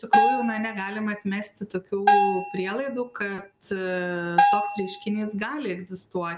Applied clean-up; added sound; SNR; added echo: none; Bell; -3 dB; none.